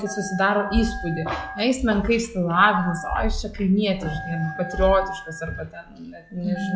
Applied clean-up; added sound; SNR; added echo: classical method log-MMSE.